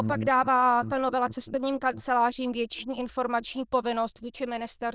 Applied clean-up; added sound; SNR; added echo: neural diffusion model UNIVERSE++.